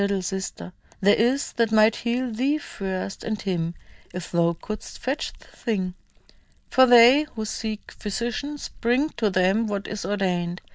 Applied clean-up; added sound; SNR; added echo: neural mask model DeepFilterNet 3.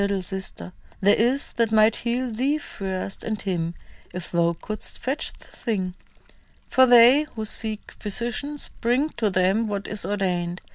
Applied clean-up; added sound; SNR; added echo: none; Liquid; 20 dB; none.